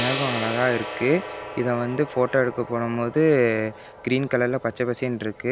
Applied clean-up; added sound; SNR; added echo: none; Gong; 11 dB; none.